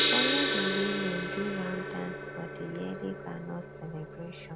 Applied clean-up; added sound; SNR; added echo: none; Gong; -3 dB; none.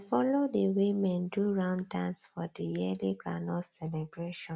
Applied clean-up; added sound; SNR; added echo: none; none; none; none.